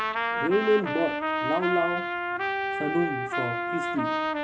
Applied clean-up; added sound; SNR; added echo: none; Trumpet; 0 dB; none.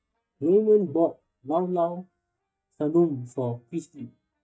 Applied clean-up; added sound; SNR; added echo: neural mask model DeepFilterNet 3.